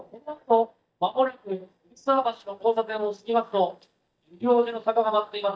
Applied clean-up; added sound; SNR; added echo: neural mask model DeepFilterNet 3.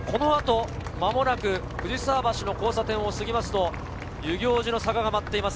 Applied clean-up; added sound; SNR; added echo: none; none; none; none.